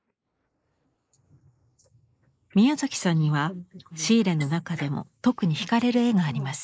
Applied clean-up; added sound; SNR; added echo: neural mask model Resemble Enhance denoiser.